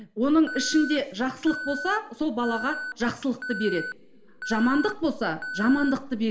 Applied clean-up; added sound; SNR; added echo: none; Alarm; 10 dB; reverberation time 2.0 s.